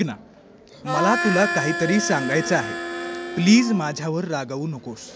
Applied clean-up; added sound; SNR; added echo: none; Harmonica; 5 dB; none.